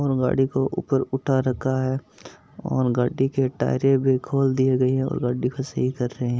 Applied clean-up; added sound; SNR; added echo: none; none; none; none.